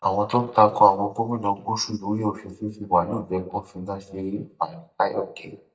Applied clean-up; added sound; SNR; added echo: neural mask model DeepFilterNet 3.